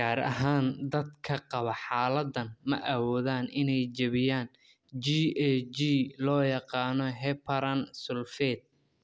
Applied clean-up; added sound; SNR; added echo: none; none; none; none.